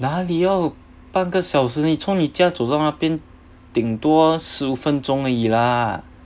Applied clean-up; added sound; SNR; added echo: none; none; none; none.